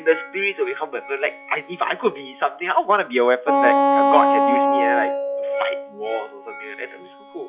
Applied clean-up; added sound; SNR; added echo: classical method log-MMSE.